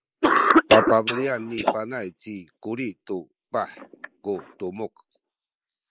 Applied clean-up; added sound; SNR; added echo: neural mask model Resemble Enhance denoiser.